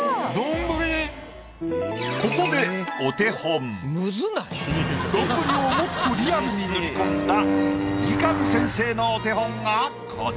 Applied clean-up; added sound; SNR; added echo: none; Wind instrument, woodwind instrument; 1 dB; none.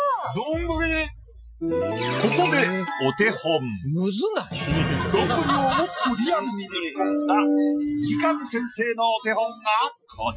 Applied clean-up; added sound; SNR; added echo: classical method Wiener filter.